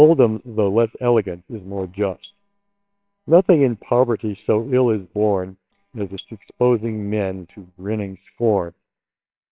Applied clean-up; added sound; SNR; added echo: neural separator model SepFormer WHAMR!.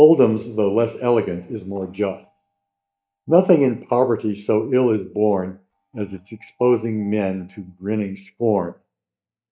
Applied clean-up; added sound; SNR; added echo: neural mask model DeepFilterNet 3.